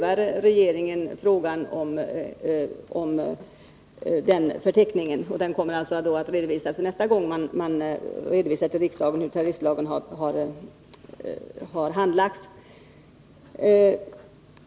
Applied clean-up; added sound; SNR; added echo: none; none; none; none.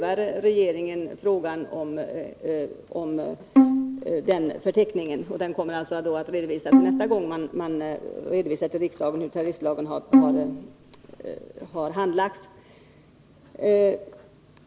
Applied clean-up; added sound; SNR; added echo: none; Bowed string instrument; -3 dB; none.